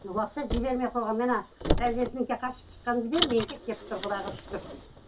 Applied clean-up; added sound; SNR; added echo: none; Car; 4 dB; reverberation time 0.2 s.